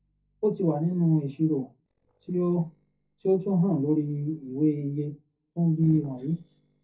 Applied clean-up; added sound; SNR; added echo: neural separator model SepFormer DNS4.